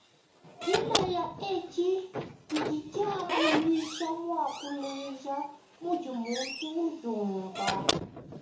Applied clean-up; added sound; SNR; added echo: none; Squeak / Slam; 4 dB; reverberation time 0.8 s.